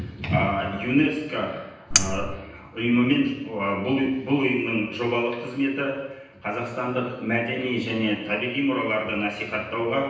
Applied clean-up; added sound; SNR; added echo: none; Cutlery, silverware; -2 dB; reverberation time 0.9 s.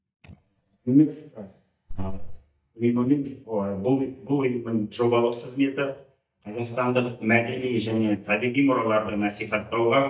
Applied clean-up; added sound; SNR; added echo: neural mask model DeepFilterNet 3.